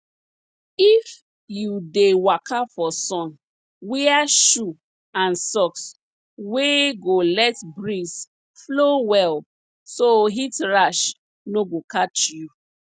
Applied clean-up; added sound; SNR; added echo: none; none; none; none.